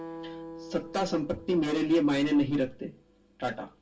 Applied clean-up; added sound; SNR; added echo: none; Acoustic guitar; 17 dB; reverberation time 0.2 s.